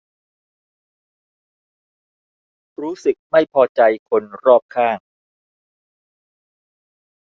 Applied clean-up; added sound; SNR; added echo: none; none; none; none.